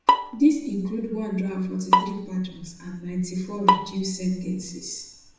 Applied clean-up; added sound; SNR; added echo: none; Bowed string instrument; 0 dB; reverberation time 0.7 s.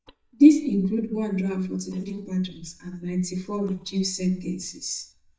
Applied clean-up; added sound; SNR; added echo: neural mask model DeepFilterNet 3.